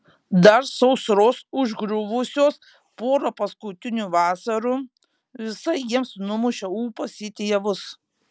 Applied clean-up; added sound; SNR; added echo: none; none; none; none.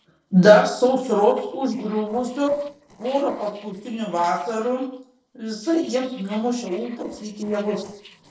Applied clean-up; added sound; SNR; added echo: neural separator model SepFormer DNS4.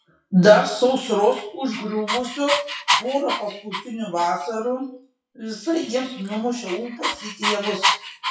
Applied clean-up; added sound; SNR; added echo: classical method WPE with log-MMSE.